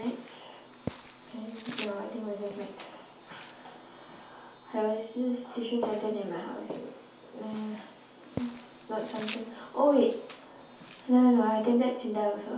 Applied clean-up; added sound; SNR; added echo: none; Walk, footsteps; 15 dB; reverberation time 0.6 s.